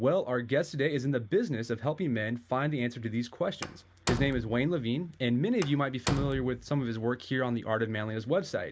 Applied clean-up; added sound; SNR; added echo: none; Slam; 8 dB; none.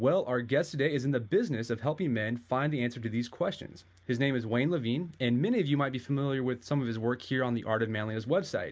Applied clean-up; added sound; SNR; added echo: none; none; none; none.